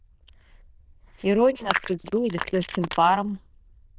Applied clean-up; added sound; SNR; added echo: neural diffusion model UNIVERSE++.